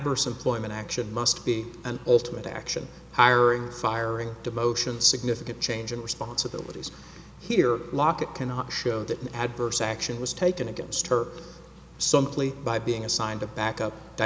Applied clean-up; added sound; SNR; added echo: none; none; none; none.